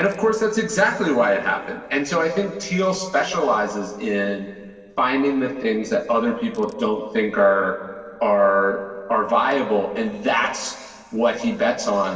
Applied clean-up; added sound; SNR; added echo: neural separator model SepFormer DNS4.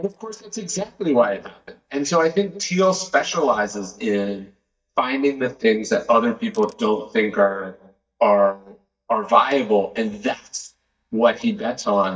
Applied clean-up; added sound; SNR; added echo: neural mask model DeepFilterNet 3.